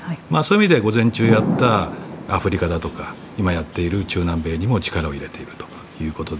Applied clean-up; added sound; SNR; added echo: none; Thunder / Rain; 9 dB; none.